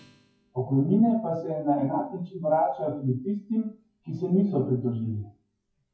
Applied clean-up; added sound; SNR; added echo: classical method WPE with log-MMSE.